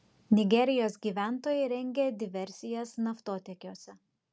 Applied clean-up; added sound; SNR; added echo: none; none; none; none.